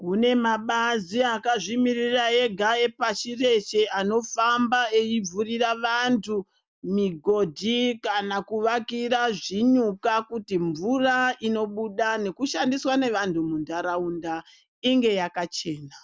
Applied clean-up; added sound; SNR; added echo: none; none; none; none.